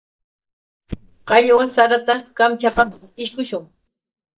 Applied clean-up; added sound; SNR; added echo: neural mask model DeepFilterNet 3.